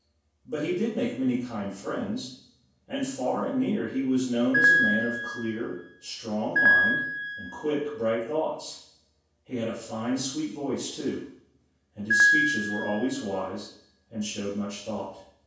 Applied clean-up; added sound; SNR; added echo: none; Piano; -4 dB; reverberation time 0.7 s.